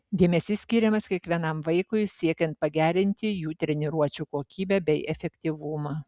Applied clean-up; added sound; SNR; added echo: none; none; none; none.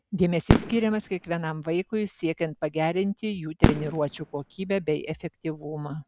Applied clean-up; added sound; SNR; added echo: none; Fireworks; 1 dB; none.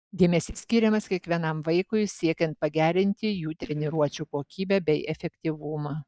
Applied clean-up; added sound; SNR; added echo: neural mask model DeepFilterNet 3.